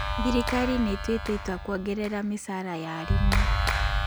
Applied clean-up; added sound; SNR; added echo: none; Clapping; -2 dB; none.